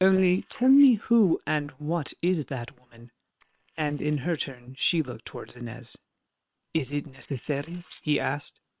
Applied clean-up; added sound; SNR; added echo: neural separator model SepFormer WHAM!.